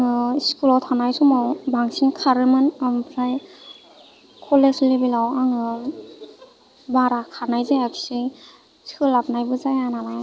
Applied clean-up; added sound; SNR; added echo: none; none; none; none.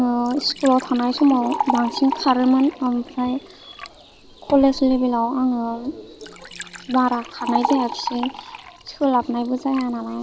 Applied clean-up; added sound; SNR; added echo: none; Liquid; 11 dB; none.